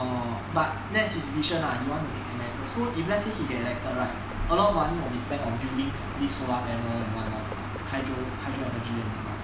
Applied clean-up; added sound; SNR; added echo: none; Knock / Wood; 20 dB; none.